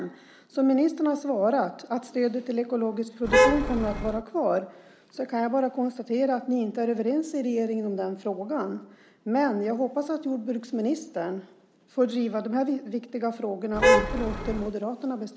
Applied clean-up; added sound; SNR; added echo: none; Traffic noise, roadway noise / Vehicle horn, car horn, honking; -4 dB; none.